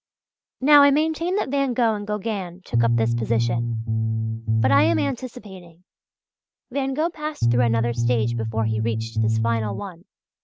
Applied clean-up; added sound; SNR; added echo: none; Bass guitar; -4 dB; none.